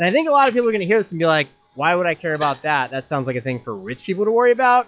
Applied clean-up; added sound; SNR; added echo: classical method log-MMSE.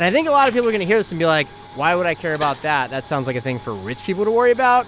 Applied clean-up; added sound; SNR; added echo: none; Coin (dropping); 19 dB; none.